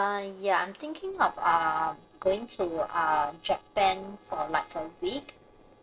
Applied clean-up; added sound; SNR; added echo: neural separator model SepFormer DNS4.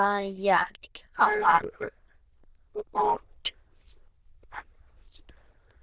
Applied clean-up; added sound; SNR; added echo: neural diffusion model UNIVERSE++.